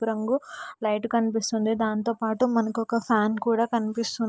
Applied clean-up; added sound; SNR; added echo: none; none; none; none.